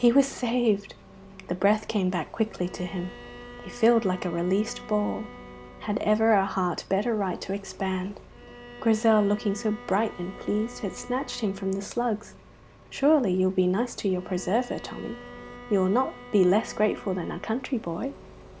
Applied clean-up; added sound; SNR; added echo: none; Bowed string instrument + Engine; 18 dB; none.